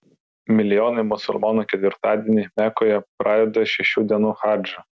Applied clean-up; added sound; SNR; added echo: none; none; none; none.